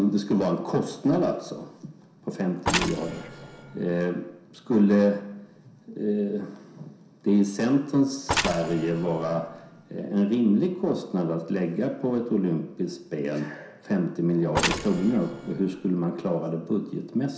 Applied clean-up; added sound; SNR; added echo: none; Mechanisms; 6 dB; reverberation time 0.7 s.